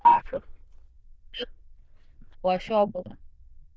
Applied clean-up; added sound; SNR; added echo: neural diffusion model UNIVERSE++.